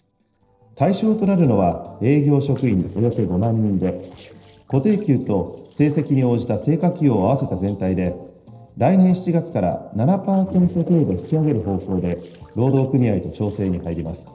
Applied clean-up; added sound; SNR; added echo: neural separator model SepFormer DNS4.